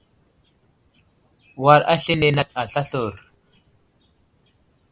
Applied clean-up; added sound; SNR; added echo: none; none; none; none.